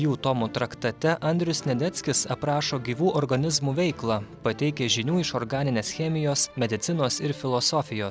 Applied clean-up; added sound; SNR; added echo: none; none; none; none.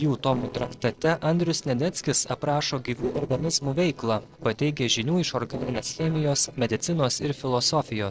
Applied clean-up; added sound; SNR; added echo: neural separator model SepFormer DNS4.